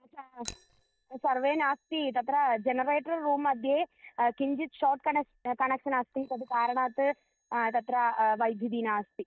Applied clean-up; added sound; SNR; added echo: neural mask model DeepFilterNet 3.